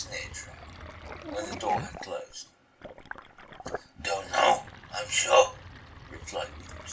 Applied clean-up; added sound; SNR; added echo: none; Sink (filling or washing); 13 dB; reverberation time 0.3 s.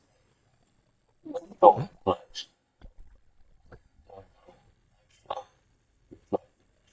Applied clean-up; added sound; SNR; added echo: neural mask model DeepFilterNet 3.